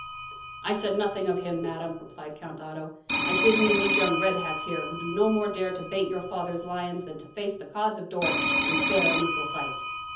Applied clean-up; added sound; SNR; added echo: none; Telephone; -5 dB; reverberation time 0.7 s.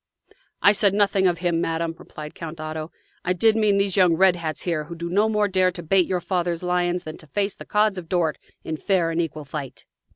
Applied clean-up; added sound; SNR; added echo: none; none; none; none.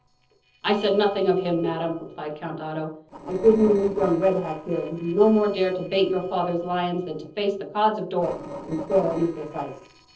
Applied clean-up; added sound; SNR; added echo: neural separator model SepFormer DNS4.